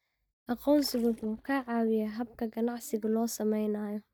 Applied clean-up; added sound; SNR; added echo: neural mask model DeepFilterNet 3.